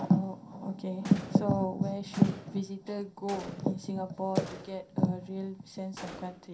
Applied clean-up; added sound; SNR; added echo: none; Gunshot, gunfire; 18 dB; reverberation time 0.3 s.